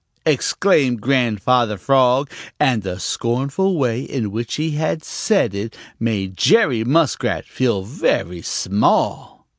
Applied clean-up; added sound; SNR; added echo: none; none; none; none.